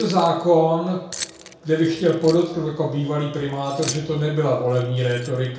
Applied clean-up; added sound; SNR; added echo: none; Keys jangling; 18 dB; reverberation time 0.5 s.